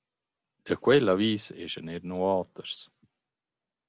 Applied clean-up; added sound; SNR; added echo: none; none; none; none.